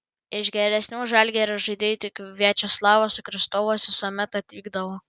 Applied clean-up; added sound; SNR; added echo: none; none; none; none.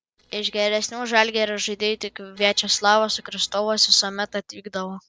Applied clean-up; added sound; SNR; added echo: neural separator model SepFormer DNS4.